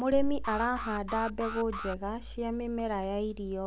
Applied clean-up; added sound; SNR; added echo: none; Alarm; 10 dB; none.